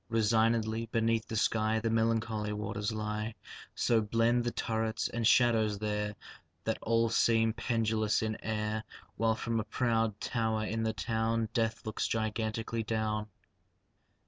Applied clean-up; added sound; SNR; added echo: none; none; none; none.